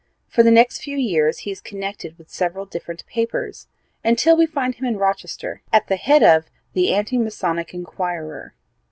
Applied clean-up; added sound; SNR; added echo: none; none; none; none.